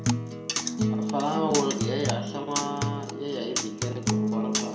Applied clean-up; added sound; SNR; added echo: none; Acoustic guitar; -3 dB; reverberation time 0.6 s.